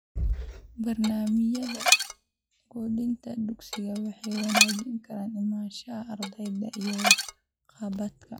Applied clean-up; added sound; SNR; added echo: classical method log-MMSE.